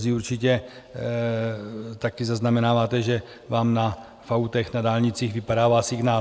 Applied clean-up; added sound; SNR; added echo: none; none; none; none.